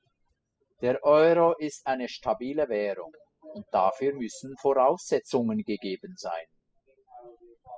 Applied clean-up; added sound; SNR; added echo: classical method spectral subtraction.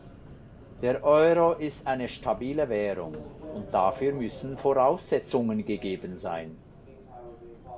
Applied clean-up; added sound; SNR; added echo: none; Subway, metro, underground; 17 dB; none.